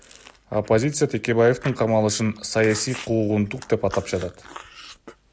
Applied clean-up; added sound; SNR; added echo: none; Chewing, mastication; 19 dB; none.